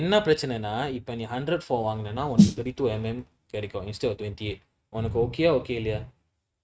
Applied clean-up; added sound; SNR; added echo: neural mask model RNNoise.